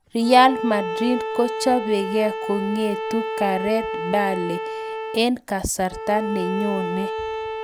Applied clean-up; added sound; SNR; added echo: none; Bowed string instrument; 6 dB; none.